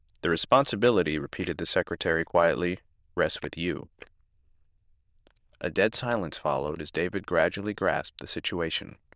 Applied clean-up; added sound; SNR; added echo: neural diffusion model UNIVERSE++.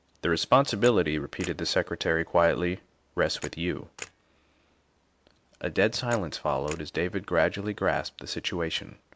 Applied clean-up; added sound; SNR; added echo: none; Camera; 20 dB; none.